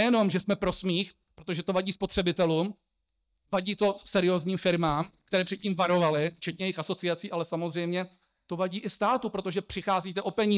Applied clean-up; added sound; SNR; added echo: neural mask model DeepFilterNet 3.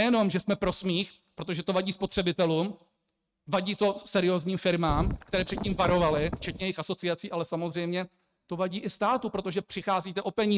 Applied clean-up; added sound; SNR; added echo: neural mask model RNNoise.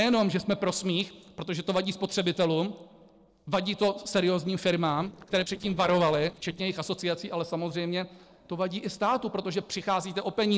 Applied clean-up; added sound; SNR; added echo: neural separator model SepFormer DNS4.